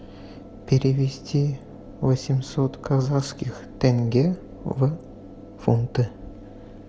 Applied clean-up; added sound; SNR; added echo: none; none; none; none.